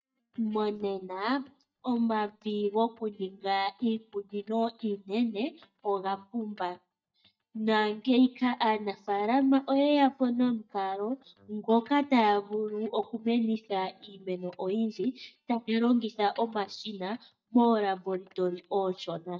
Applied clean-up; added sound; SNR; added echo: neural mask model DeepFilterNet 3.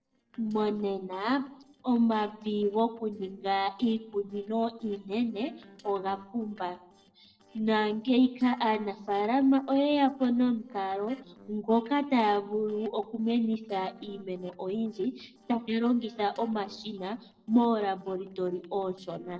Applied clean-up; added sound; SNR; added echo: neural separator model SepFormer DNS4.